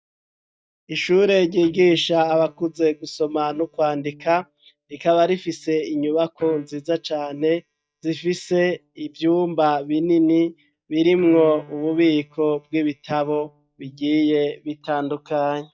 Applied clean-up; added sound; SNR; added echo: neural mask model DeepFilterNet 3.